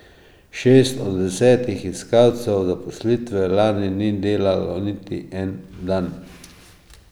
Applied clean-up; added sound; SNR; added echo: none; none; none; none.